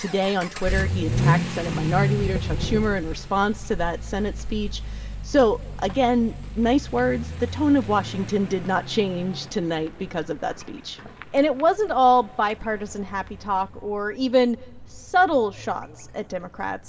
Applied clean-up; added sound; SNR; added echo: none; Accelerating, revving, vroom / Vehicle; 6 dB; reverberation time 0.3 s.